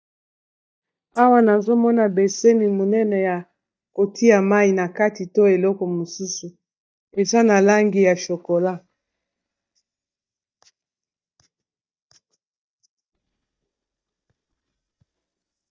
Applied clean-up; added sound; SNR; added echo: neural mask model DeepFilterNet 3.